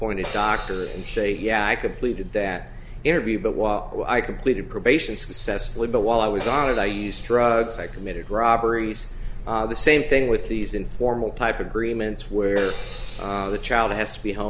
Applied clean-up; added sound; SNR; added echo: none; Crash cymbal; 15 dB; none.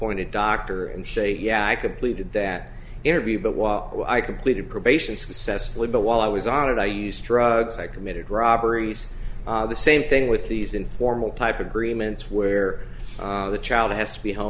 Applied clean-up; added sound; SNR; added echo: none; none; none; none.